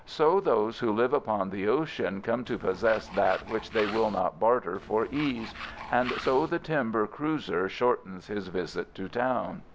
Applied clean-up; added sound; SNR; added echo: none; Tools; 12 dB; none.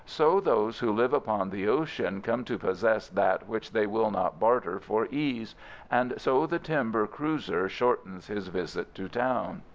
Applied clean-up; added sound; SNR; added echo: none; none; none; none.